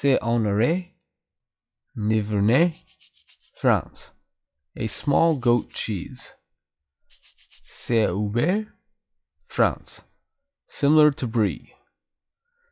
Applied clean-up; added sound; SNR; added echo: classical method log-MMSE.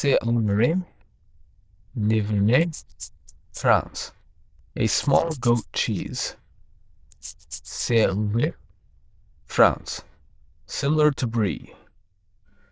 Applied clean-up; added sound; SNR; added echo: neural diffusion model UNIVERSE++.